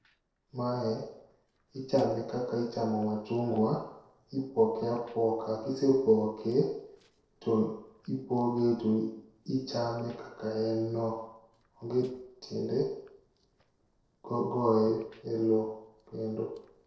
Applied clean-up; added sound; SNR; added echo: neural separator model SepFormer DNS4.